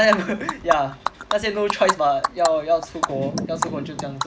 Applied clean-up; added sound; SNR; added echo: none; Animal; 5 dB; none.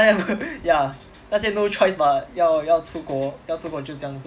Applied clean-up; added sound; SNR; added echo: none; none; none; none.